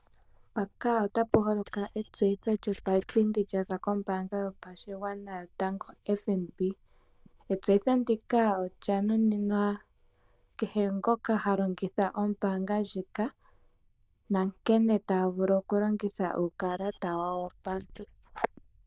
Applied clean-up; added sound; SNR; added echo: neural diffusion model UNIVERSE++.